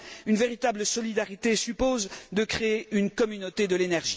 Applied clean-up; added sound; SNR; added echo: none; none; none; none.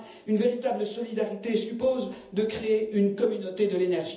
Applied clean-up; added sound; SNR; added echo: none; none; none; reverberation time 0.7 s.